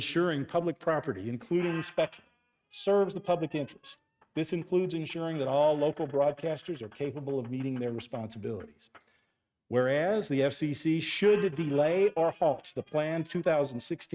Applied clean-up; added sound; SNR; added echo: neural mask model RNNoise.